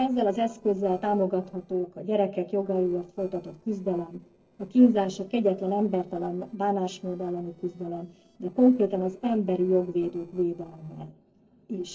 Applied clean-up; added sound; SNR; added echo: neural separator model SepFormer DNS4.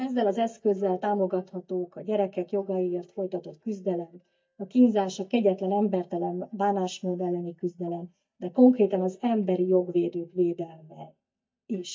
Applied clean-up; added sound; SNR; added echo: neural mask model DeepFilterNet 3.